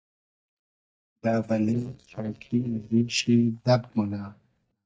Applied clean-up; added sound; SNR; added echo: neural mask model DeepFilterNet 3.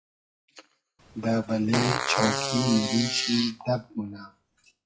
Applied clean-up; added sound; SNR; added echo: classical method WPE with log-MMSE.